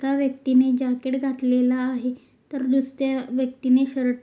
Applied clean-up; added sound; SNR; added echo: none; none; none; none.